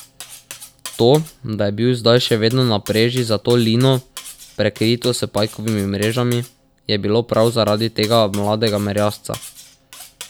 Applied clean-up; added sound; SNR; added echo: none; Cutlery, silverware; 20 dB; none.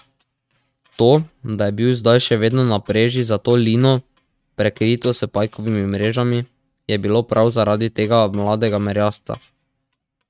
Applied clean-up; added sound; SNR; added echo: neural mask model RNNoise.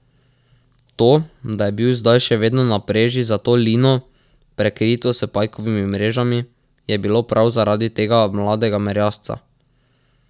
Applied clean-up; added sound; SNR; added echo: none; none; none; none.